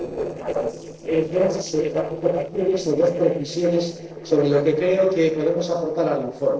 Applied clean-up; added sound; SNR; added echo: neural separator model SepFormer DNS4.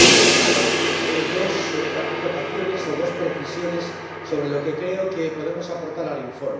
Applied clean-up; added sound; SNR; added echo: none; Crash cymbal; -4 dB; reverberation time 1.0 s.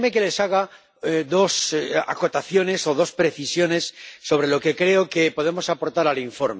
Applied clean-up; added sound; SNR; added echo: none; none; none; none.